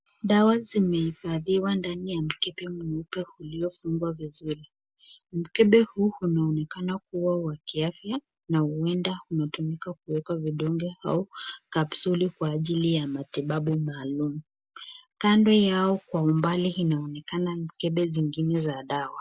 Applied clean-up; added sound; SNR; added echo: none; none; none; none.